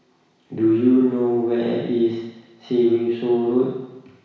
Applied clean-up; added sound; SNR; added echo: none; none; none; reverberation time 1.1 s.